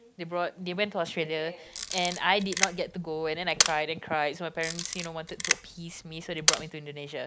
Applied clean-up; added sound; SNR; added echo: none; Camera; 0 dB; none.